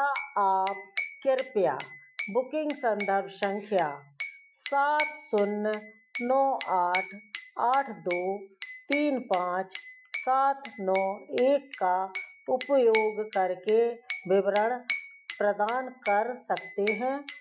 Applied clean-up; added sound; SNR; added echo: classical method Wiener filter.